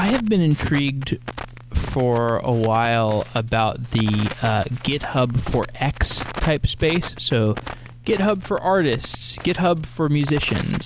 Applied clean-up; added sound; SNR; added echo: none; Crackle; 13 dB; none.